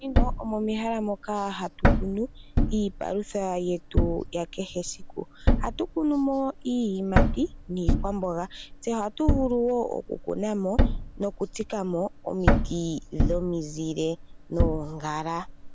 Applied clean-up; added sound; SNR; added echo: none; Thump, thud; -2 dB; none.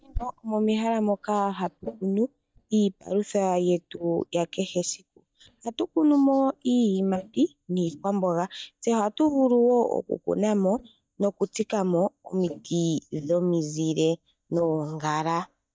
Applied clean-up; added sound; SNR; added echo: neural mask model DeepFilterNet 3.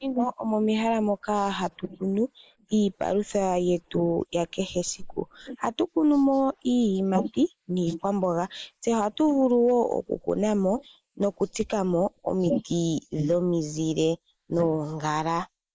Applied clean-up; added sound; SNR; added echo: neural mask model Resemble Enhance denoiser.